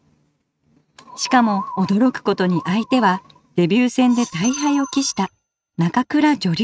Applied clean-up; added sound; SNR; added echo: neural mask model RNNoise.